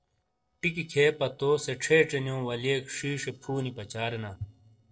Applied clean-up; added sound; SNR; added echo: neural separator model SepFormer DNS4.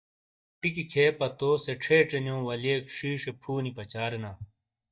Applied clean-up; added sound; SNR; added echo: neural mask model DeepFilterNet 3.